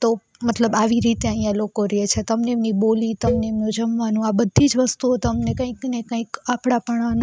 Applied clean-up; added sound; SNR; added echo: neural mask model RNNoise.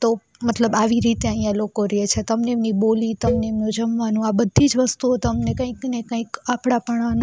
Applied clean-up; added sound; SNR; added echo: none; Cowbell; 12 dB; none.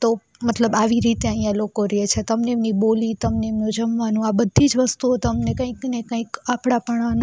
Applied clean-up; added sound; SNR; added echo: none; none; none; none.